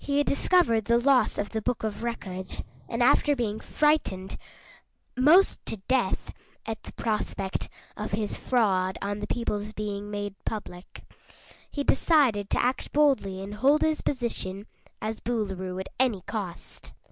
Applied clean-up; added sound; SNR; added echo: neural mask model Resemble Enhance denoiser.